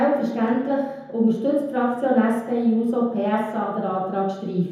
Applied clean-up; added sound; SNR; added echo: none; none; none; reverberation time 0.9 s.